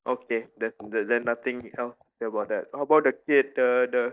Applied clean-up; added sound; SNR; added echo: neural mask model DeepFilterNet 3.